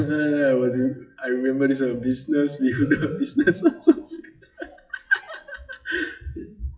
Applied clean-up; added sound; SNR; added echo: classical method WPE with log-MMSE.